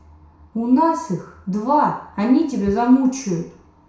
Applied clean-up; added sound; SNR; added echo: none; none; none; reverberation time 0.6 s.